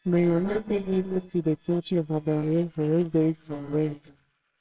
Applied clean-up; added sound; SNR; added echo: neural separator model SepFormer WHAMR!.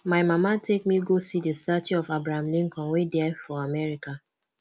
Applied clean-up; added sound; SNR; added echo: none; none; none; none.